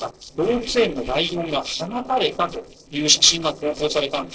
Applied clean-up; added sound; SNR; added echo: neural separator model SepFormer DNS4.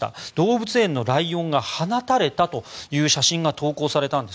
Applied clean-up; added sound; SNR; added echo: none; none; none; none.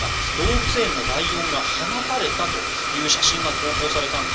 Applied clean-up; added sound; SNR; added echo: none; Domestic sounds, home sounds; -2 dB; reverberation time 0.2 s.